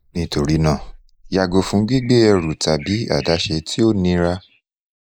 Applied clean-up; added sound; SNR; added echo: neural mask model Resemble Enhance denoiser.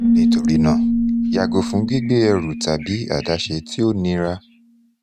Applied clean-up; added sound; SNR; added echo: neural mask model RNNoise.